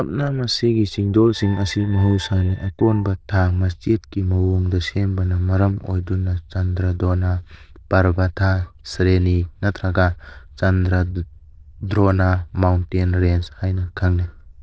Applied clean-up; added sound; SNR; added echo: neural diffusion model UNIVERSE++.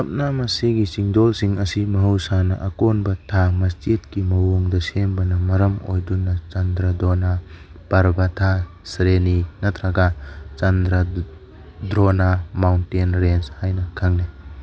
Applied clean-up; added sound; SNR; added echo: none; none; none; none.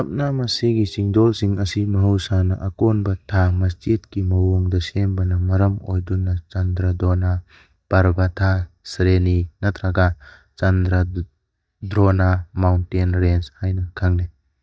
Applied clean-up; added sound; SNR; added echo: neural mask model DeepFilterNet 3.